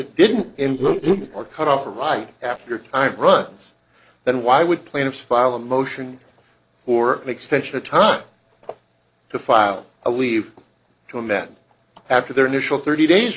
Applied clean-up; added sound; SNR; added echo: neural separator model SepFormer DNS4.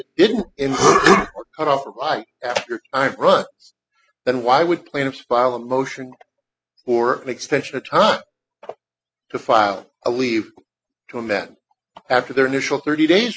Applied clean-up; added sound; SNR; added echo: classical method spectral subtraction.